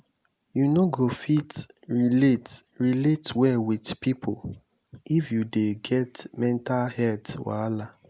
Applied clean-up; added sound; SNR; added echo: none; none; none; none.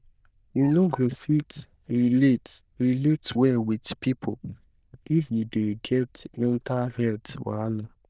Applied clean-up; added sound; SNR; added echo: neural diffusion model UNIVERSE++.